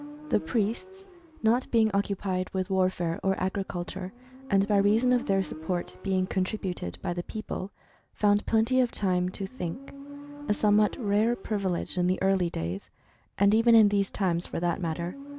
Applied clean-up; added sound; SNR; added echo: none; Motorcycle; 18 dB; none.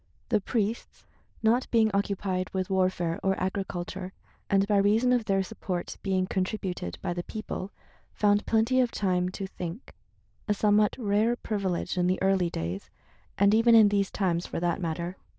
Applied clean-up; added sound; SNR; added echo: neural diffusion model UNIVERSE++.